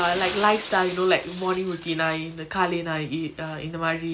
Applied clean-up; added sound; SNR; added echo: none; Shatter; 15 dB; none.